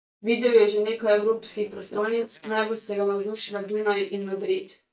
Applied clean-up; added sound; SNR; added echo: neural mask model DeepFilterNet 3.